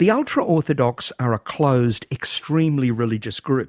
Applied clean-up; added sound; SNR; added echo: none; none; none; none.